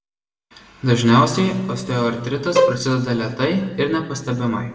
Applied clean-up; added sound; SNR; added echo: none; Bowed string instrument; 1 dB; reverberation time 1.5 s.